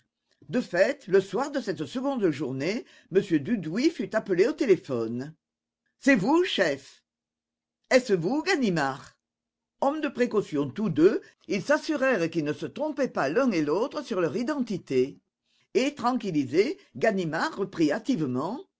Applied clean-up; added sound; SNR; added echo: none; none; none; none.